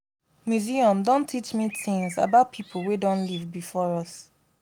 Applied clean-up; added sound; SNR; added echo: none; Bird; 19 dB; none.